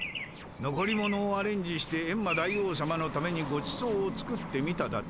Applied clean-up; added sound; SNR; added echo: none; Traffic noise, roadway noise / Bird; 6 dB; none.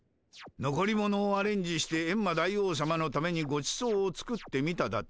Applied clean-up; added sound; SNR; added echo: none; none; none; none.